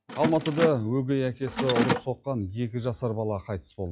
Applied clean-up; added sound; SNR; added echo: classical method log-MMSE.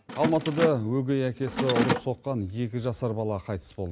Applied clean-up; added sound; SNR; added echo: none; Mechanisms; 5 dB; none.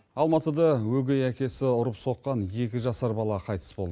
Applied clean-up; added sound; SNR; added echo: none; none; none; none.